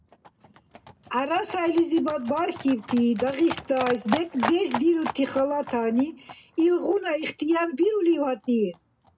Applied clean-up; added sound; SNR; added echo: none; Livestock, farm animals, working animals; 13 dB; reverberation time 0.2 s.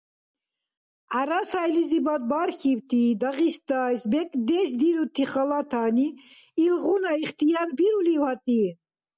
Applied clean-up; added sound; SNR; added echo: none; none; none; none.